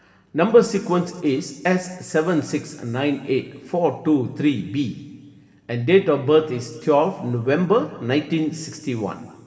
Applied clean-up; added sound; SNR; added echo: none; none; none; reverberation time 1.8 s.